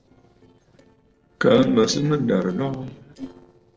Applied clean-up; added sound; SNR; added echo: neural separator model SepFormer DNS4.